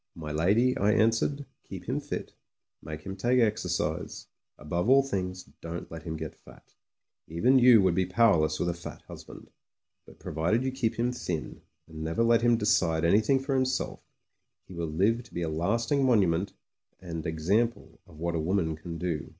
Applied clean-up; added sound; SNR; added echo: none; none; none; none.